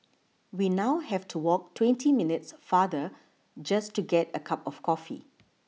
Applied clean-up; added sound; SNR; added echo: none; none; none; none.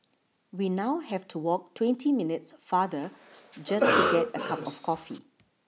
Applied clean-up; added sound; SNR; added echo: none; Cough; -1 dB; none.